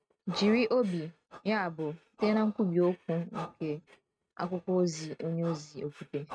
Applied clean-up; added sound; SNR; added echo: neural mask model RNNoise.